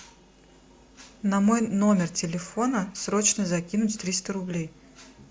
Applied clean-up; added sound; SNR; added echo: none; none; none; none.